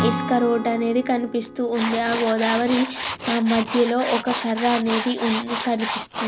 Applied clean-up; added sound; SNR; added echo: none; Tools + Acoustic guitar / Strum; 5 dB; none.